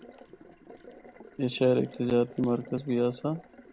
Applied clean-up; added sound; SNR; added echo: none; Water tap, faucet; 19 dB; none.